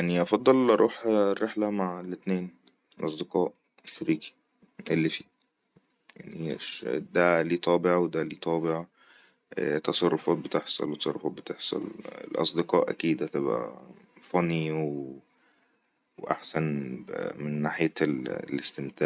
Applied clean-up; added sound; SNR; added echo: none; none; none; none.